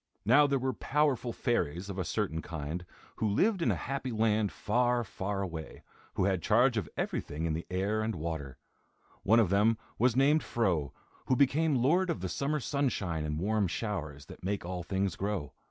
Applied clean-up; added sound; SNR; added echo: none; none; none; none.